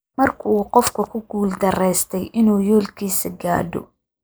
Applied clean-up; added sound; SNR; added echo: neural mask model Resemble Enhance denoiser.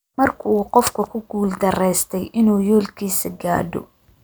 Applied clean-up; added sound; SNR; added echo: none; Crack; 18 dB; none.